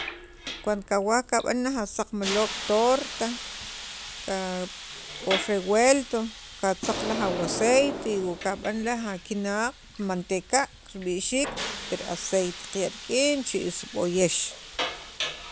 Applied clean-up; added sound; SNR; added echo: none; Explosion + Hiss; 10 dB; none.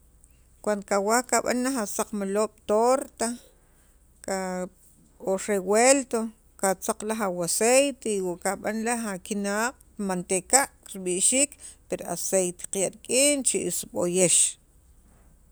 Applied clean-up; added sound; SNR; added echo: none; none; none; none.